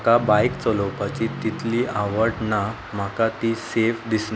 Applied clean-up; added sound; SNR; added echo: none; Guitar; 11 dB; none.